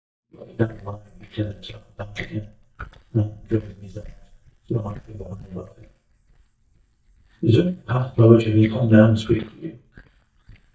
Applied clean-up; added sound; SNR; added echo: neural mask model DeepFilterNet 3.